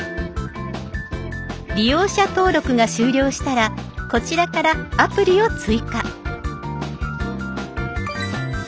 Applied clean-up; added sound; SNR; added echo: none; none; none; none.